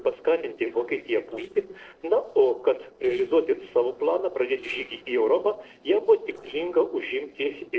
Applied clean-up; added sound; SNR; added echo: neural separator model SepFormer DNS4.